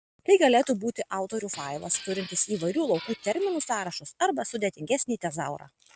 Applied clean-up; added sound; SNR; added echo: neural mask model RNNoise.